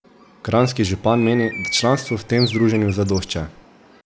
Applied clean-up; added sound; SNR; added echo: none; Bird; 13 dB; none.